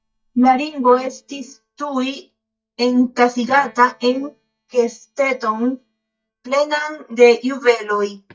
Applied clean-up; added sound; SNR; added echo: neural mask model DeepFilterNet 3.